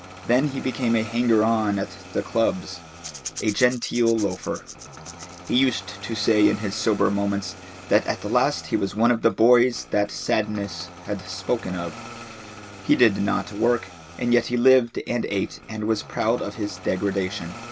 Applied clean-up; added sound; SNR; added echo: none; Engine starting + Rattle / Rattle (instrument); 16 dB; none.